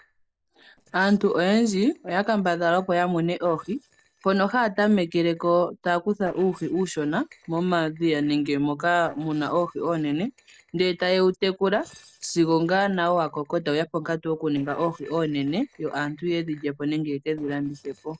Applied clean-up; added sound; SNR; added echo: neural separator model SepFormer DNS4.